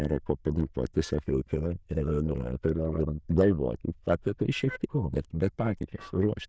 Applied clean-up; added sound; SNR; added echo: neural diffusion model UNIVERSE++.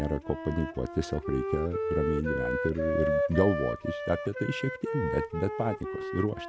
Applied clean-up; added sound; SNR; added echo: none; Wind instrument, woodwind instrument; 2 dB; none.